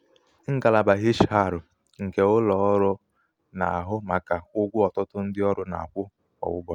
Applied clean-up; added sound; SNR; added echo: none; none; none; none.